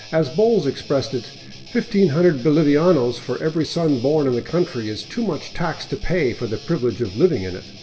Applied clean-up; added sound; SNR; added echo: none; Guitar; 20 dB; reverberation time 2.0 s.